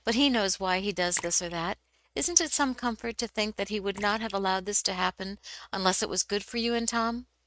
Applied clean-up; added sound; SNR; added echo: neural mask model RNNoise.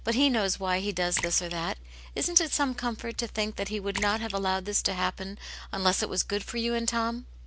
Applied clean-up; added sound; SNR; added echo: none; Splash, splatter; 13 dB; none.